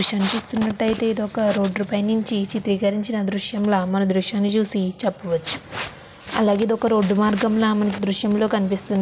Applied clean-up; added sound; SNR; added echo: none; none; none; none.